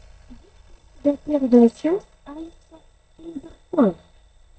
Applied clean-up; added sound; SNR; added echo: neural mask model DeepFilterNet 3.